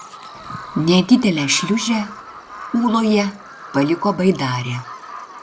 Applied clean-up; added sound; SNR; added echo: none; Bird vocalization, bird call, bird song; 16 dB; none.